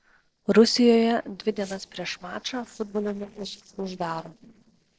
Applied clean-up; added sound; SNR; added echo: neural separator model SepFormer DNS4.